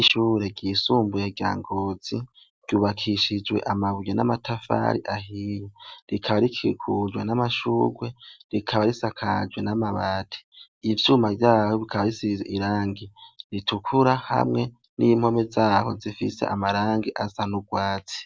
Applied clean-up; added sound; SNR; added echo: none; none; none; none.